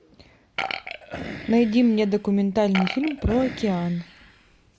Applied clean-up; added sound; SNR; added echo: none; Burping, eructation; 11 dB; none.